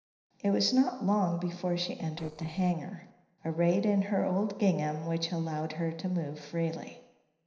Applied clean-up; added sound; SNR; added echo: neural separator model SepFormer DNS4.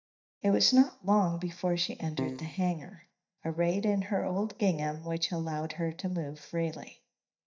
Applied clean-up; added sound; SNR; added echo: neural mask model DeepFilterNet 3.